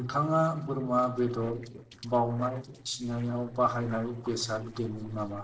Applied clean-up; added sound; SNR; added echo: neural separator model SepFormer DNS4.